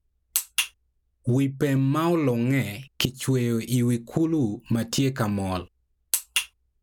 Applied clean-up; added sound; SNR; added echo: none; none; none; none.